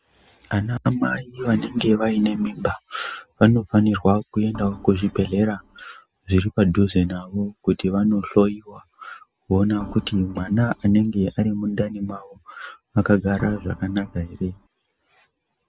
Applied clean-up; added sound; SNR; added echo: none; Organ; 19 dB; none.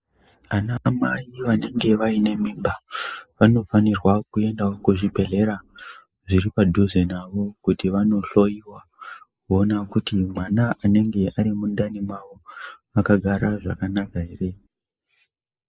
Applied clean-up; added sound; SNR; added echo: neural mask model Resemble Enhance denoiser.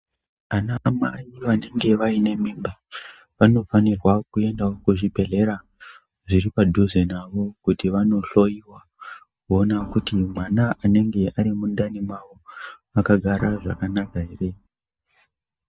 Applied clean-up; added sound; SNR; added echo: neural mask model DeepFilterNet 3.